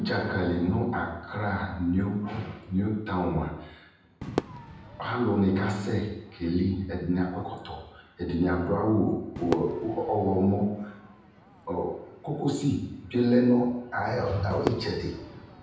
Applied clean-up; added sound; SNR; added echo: none; Crowd / Fireworks; 15 dB; reverberation time 0.9 s.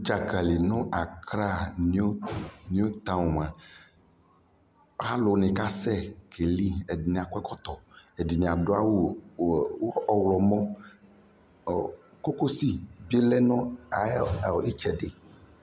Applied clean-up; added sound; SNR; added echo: none; none; none; none.